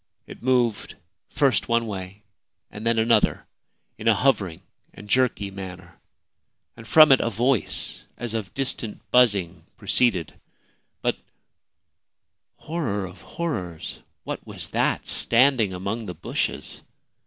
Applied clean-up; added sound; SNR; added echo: none; none; none; none.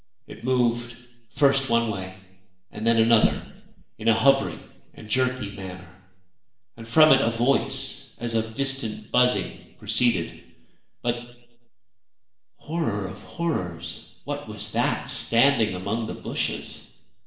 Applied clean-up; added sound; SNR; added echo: none; none; none; reverberation time 0.7 s.